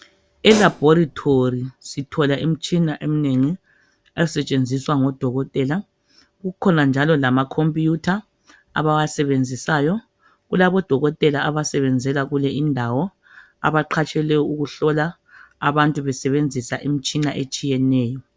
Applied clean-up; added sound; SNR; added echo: none; Hi-hat; 11 dB; none.